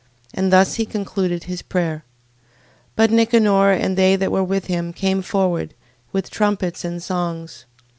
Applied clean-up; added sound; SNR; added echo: none; none; none; none.